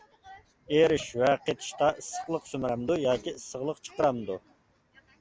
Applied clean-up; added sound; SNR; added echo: none; none; none; none.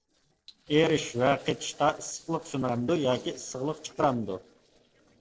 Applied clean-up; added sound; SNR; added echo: neural separator model SepFormer DNS4.